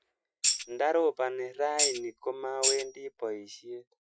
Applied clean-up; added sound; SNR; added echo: classical method Wiener filter.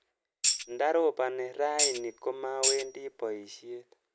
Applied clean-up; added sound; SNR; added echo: none; Tambourine; -2 dB; none.